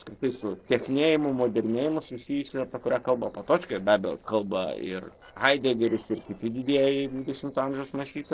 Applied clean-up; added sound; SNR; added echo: neural separator model SepFormer DNS4.